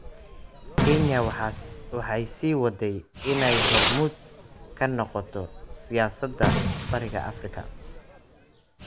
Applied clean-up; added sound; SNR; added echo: none; Fireworks; 2 dB; none.